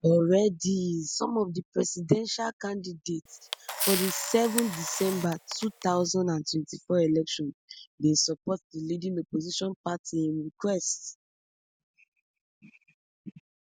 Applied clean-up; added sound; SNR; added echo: none; Camera; 6 dB; none.